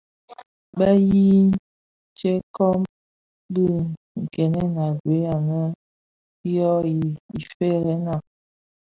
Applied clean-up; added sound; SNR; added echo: none; none; none; none.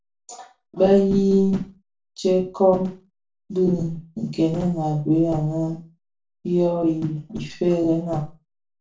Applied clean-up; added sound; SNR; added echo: none; none; none; reverberation time 0.3 s.